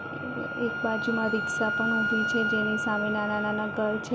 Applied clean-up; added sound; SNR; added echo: none; Wind instrument, woodwind instrument; 1 dB; none.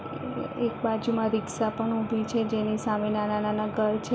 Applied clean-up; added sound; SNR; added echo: none; none; none; none.